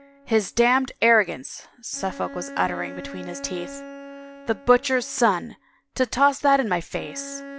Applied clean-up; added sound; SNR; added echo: none; Bowed string instrument; 16 dB; none.